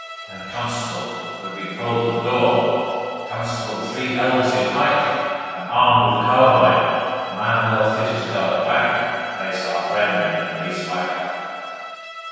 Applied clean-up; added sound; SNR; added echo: none; Bowed string instrument; 14 dB; reverberation time 2.2 s.